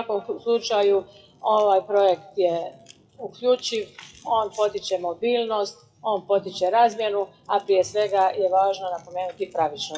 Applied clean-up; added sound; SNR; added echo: classical method WPE with log-MMSE.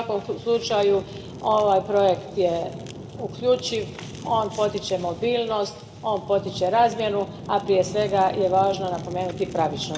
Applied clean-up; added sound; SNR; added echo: none; Fire; 13 dB; reverberation time 1.4 s.